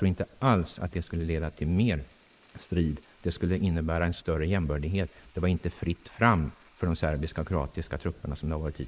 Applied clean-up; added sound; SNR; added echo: neural mask model Resemble Enhance denoiser.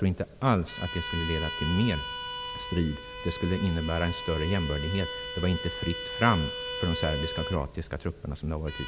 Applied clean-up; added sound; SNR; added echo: none; Bowed string instrument; 8 dB; none.